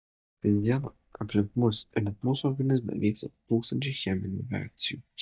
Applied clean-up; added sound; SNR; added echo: neural mask model DeepFilterNet 3.